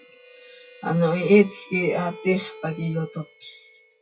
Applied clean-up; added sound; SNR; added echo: classical method log-MMSE.